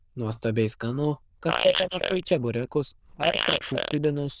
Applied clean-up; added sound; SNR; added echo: neural diffusion model UNIVERSE++.